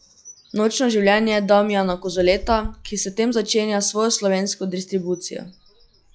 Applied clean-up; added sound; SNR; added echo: classical method log-MMSE.